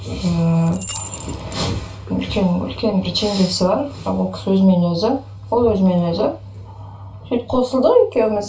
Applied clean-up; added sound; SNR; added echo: none; Rattle / Keys jangling; 16 dB; reverberation time 0.2 s.